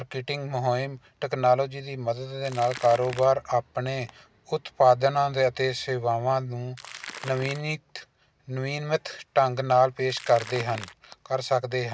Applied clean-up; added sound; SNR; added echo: none; Crackle; 14 dB; none.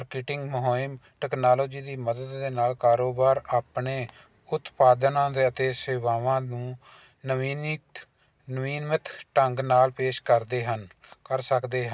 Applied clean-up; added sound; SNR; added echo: none; none; none; none.